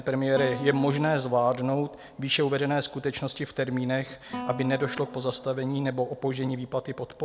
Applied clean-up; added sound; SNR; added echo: none; Guitar; 15 dB; none.